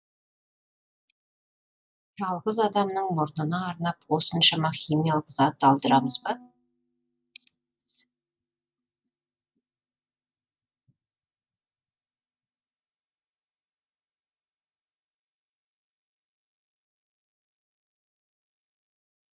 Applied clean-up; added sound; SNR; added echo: neural mask model DeepFilterNet 3.